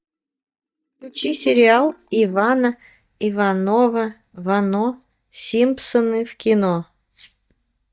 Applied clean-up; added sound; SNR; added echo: neural mask model DeepFilterNet 3.